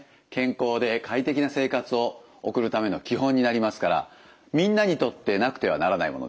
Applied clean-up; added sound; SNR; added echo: none; none; none; none.